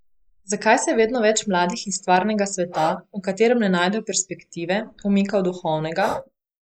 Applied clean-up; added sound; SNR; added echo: neural mask model Resemble Enhance denoiser.